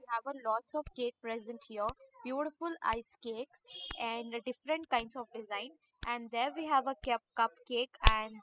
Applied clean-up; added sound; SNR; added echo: classical method spectral subtraction.